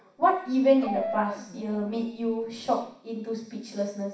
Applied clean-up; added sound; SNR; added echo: none; Dog; 11 dB; reverberation time 0.6 s.